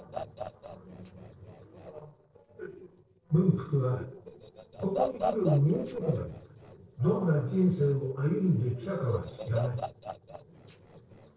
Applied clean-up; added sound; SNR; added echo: neural separator model SepFormer DNS4.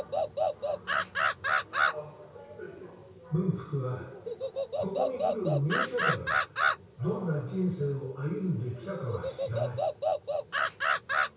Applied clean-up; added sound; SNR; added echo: none; Animal; -2 dB; reverberation time 0.6 s.